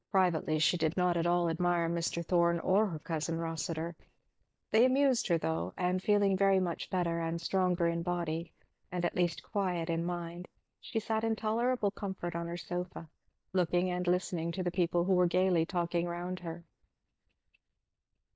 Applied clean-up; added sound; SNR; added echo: neural mask model DeepFilterNet 3.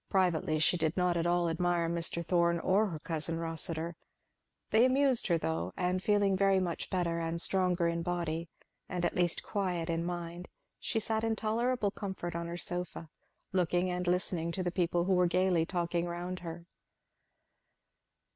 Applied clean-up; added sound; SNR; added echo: none; none; none; none.